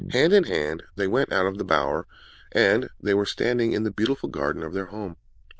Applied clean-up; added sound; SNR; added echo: neural diffusion model UNIVERSE++.